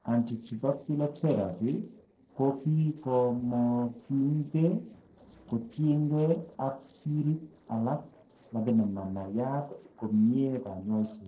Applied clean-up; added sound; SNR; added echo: neural separator model SepFormer DNS4.